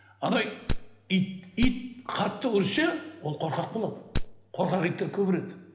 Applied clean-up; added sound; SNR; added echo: none; Wood; 3 dB; reverberation time 1.1 s.